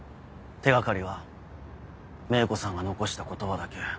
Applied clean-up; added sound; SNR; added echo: none; none; none; none.